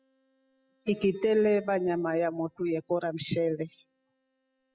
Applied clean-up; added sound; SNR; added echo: classical method spectral subtraction.